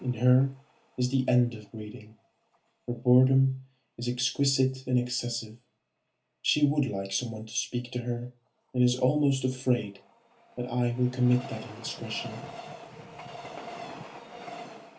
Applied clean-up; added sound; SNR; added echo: none; Train; 19 dB; reverberation time 0.2 s.